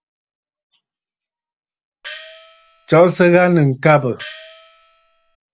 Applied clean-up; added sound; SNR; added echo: none; Gong; 20 dB; none.